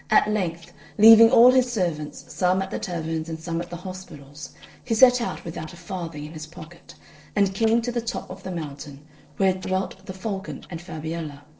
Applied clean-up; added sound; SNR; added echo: neural separator model SepFormer DNS4.